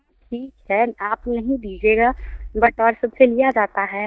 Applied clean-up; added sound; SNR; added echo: neural mask model DeepFilterNet 3.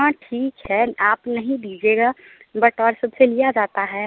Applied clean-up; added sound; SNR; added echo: none; none; none; none.